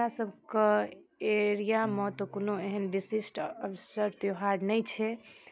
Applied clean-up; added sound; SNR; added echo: neural mask model DeepFilterNet 3.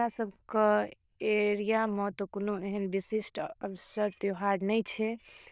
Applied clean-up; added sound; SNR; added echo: neural diffusion model UNIVERSE++.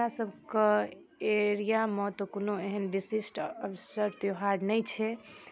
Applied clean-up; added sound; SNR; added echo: none; none; none; none.